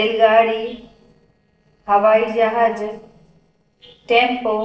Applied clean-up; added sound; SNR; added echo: neural separator model SepFormer DNS4.